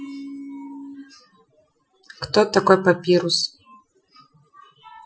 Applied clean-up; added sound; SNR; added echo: classical method Wiener filter.